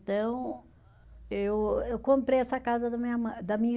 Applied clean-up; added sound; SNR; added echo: none; none; none; none.